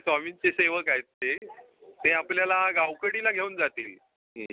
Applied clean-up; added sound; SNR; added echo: none; none; none; none.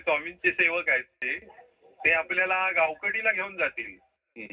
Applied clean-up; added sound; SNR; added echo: none; none; none; reverberation time 0.4 s.